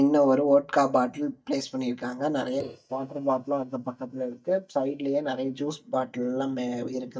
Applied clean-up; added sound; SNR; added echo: neural mask model DeepFilterNet 3.